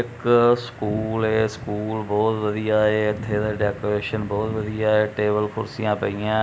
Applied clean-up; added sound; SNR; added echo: none; none; none; none.